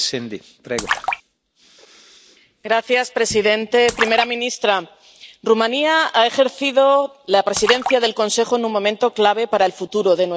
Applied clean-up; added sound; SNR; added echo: none; Splash, splatter; 10 dB; none.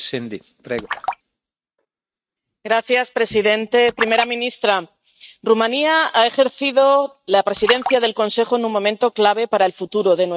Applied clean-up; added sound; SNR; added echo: neural mask model RNNoise.